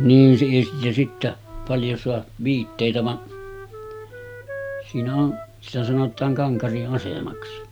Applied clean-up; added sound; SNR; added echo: none; Wind instrument, woodwind instrument; 17 dB; none.